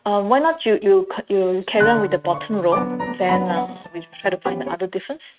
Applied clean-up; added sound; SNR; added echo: neural mask model RNNoise.